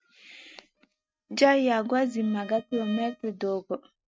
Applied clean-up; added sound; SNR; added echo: neural mask model RNNoise.